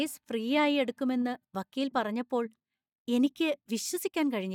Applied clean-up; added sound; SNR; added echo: neural mask model DeepFilterNet 3.